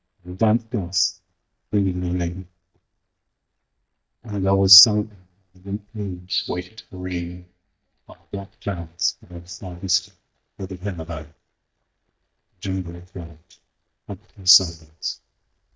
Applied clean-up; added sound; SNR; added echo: neural mask model DeepFilterNet 3.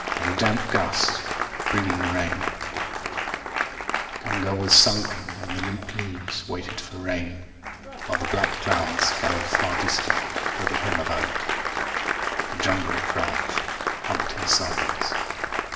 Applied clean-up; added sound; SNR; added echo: none; Applause; 0 dB; reverberation time 2.6 s.